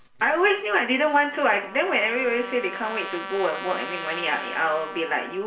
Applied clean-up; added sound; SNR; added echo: none; Trumpet; 12 dB; reverberation time 0.5 s.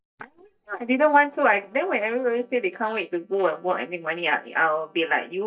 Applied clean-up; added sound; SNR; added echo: neural mask model DeepFilterNet 3.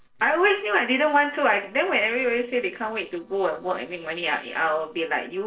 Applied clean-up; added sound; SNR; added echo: neural separator model SepFormer DNS4.